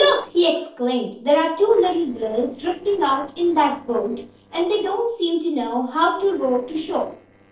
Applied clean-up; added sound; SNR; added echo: neural separator model SepFormer DNS4.